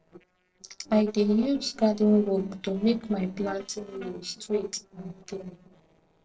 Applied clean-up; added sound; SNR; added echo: neural separator model SepFormer DNS4.